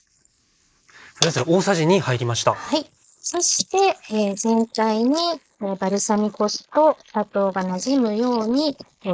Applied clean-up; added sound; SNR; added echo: neural mask model Resemble Enhance denoiser.